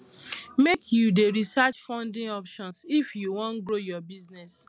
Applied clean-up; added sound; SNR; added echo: none; none; none; none.